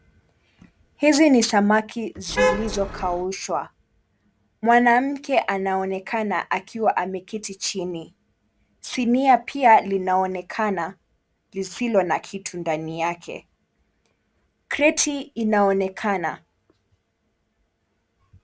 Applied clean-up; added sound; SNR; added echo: none; Traffic noise, roadway noise / Vehicle horn, car horn, honking; 1 dB; none.